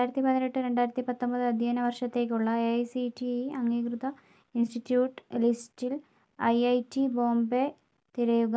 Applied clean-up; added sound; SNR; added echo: none; none; none; none.